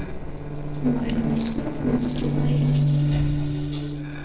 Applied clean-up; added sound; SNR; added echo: neural separator model SepFormer DNS4.